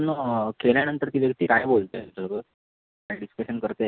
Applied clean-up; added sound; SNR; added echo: none; none; none; none.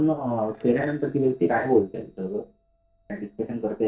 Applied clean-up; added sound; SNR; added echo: neural separator model SepFormer DNS4.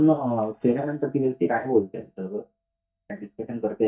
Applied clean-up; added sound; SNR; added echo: neural mask model DeepFilterNet 3.